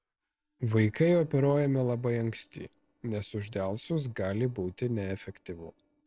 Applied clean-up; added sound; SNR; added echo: neural separator model SepFormer DNS4.